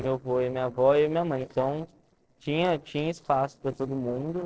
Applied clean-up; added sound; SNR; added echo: neural separator model SepFormer DNS4.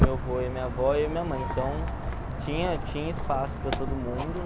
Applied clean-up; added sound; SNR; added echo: none; Walk, footsteps; -1 dB; none.